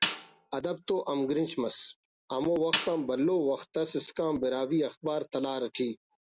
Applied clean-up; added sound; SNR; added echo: none; Snare drum; 6 dB; none.